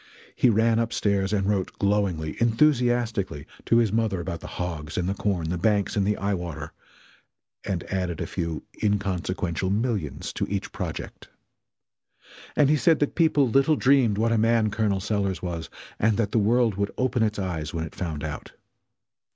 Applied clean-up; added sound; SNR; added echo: none; none; none; none.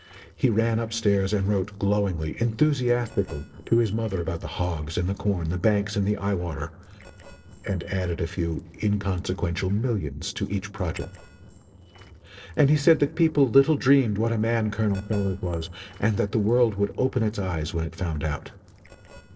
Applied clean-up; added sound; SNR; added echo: neural separator model SepFormer DNS4.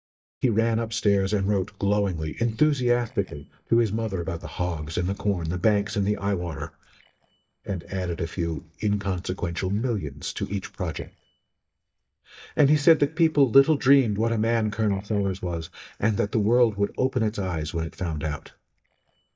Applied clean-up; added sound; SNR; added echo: neural mask model DeepFilterNet 3.